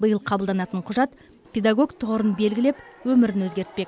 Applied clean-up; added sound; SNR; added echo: none; none; none; none.